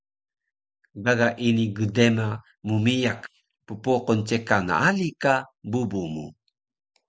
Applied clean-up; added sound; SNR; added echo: none; none; none; none.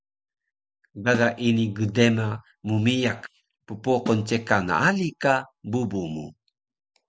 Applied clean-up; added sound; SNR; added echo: none; Snare drum; 17 dB; none.